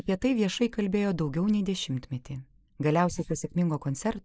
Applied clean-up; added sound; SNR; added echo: neural mask model Resemble Enhance denoiser.